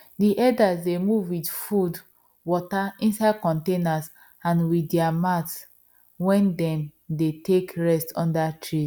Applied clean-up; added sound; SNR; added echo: none; none; none; none.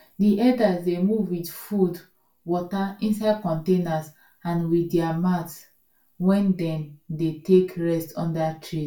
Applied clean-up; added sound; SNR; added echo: none; none; none; reverberation time 0.2 s.